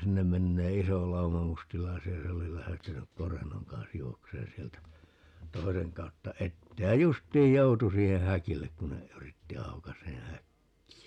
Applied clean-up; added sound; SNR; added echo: none; none; none; none.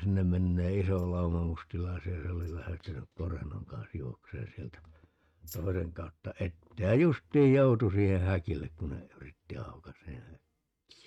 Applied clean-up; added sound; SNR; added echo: neural mask model RNNoise.